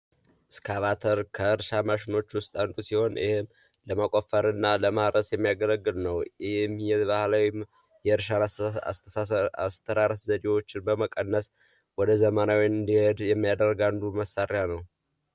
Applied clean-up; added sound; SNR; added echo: none; none; none; none.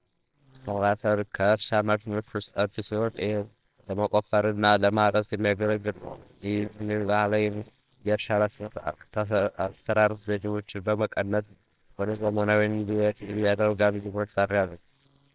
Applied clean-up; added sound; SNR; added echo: neural separator model SepFormer WHAMR!.